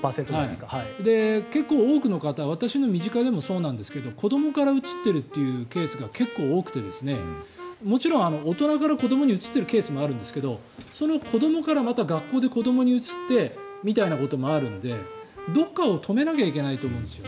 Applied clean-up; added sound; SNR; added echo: none; Wind instrument, woodwind instrument; 17 dB; none.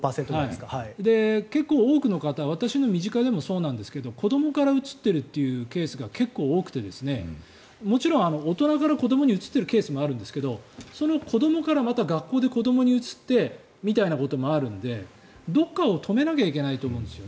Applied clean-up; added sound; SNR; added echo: none; none; none; none.